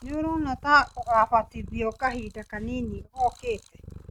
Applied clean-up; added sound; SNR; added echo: neural mask model RNNoise.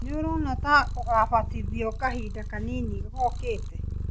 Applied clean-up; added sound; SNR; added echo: none; Purr; 3 dB; none.